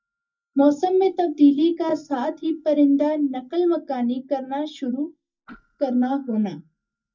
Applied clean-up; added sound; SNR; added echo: neural mask model DeepFilterNet 3.